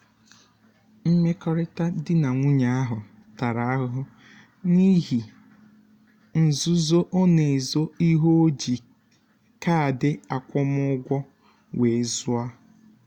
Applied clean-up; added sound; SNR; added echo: none; none; none; none.